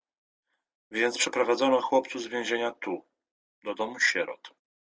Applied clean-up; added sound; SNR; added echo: none; none; none; none.